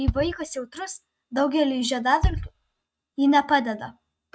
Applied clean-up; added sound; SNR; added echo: neural mask model RNNoise.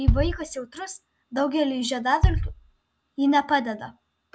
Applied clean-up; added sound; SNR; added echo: none; Bass drum; 2 dB; none.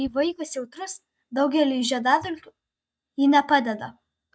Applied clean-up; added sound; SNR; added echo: neural mask model DeepFilterNet 3.